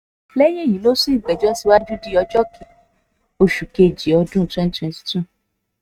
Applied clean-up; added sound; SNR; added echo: neural mask model RNNoise.